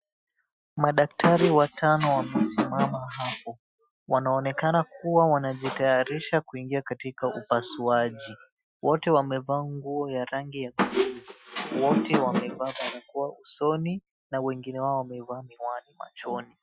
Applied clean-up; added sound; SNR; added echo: classical method Wiener filter.